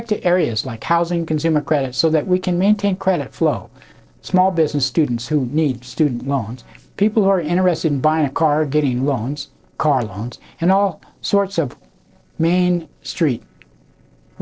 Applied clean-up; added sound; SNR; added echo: neural separator model SepFormer DNS4.